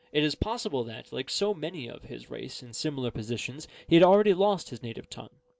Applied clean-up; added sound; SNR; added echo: none; none; none; none.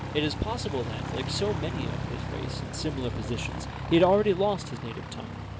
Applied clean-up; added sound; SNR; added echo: none; Aircraft; 5 dB; none.